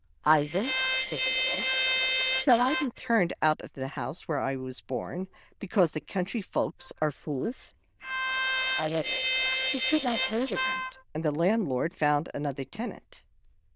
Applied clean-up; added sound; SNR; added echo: neural diffusion model UNIVERSE++.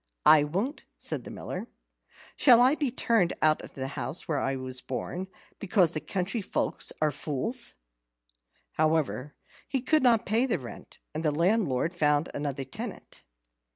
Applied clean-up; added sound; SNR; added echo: none; none; none; none.